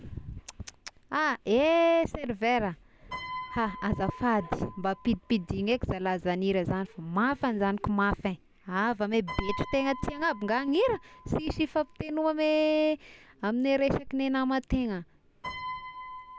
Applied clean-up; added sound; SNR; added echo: none; Piano; 17 dB; none.